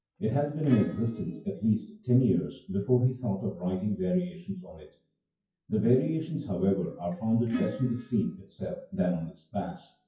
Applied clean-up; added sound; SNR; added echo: classical method WPE with log-MMSE.